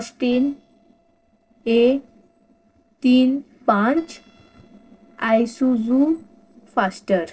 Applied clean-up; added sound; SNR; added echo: neural separator model SepFormer DNS4.